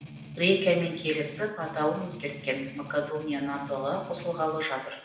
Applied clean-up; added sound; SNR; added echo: none; Strum; 14 dB; reverberation time 0.8 s.